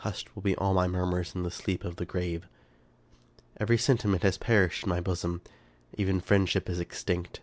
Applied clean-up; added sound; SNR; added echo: none; none; none; none.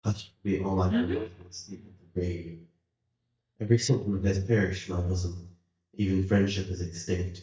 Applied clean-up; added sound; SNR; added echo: neural mask model DeepFilterNet 3.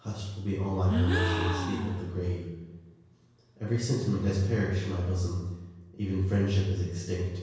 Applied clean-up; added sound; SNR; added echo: none; Gasp; 6 dB; reverberation time 1.0 s.